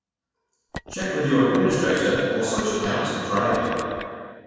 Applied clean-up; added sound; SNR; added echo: none; Telephone; 15 dB; reverberation time 2.1 s.